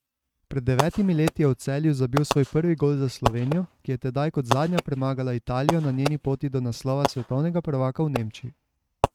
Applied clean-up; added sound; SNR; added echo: neural mask model RNNoise.